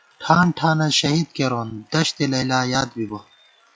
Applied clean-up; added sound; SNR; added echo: classical method log-MMSE.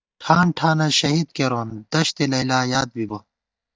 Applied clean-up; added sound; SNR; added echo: neural mask model DeepFilterNet 3.